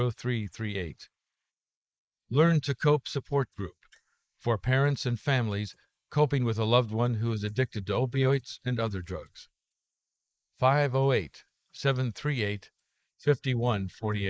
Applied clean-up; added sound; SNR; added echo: neural mask model Resemble Enhance denoiser.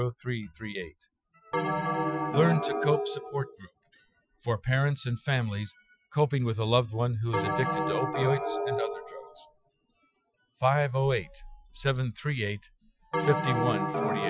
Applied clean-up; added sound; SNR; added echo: classical method Wiener filter.